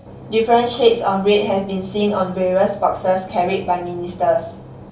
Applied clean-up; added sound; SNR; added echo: none; Engine / Boat, Water vehicle; 19 dB; reverberation time 0.2 s.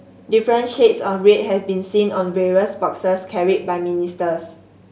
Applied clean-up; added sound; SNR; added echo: none; none; none; none.